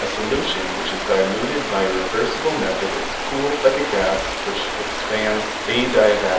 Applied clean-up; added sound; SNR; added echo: none; Stream; 4 dB; reverberation time 0.7 s.